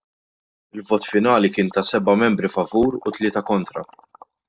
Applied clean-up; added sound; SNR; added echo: neural mask model DeepFilterNet 3.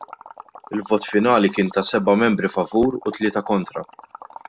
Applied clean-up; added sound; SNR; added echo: none; Liquid; 20 dB; none.